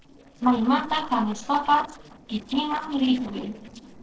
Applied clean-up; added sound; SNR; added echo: neural separator model SepFormer DNS4.